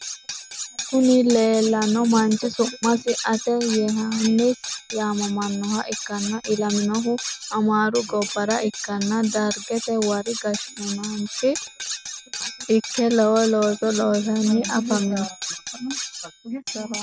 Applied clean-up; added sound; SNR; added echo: none; Cutlery, silverware; 11 dB; none.